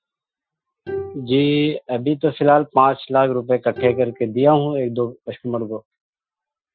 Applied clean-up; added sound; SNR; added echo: classical method Wiener filter.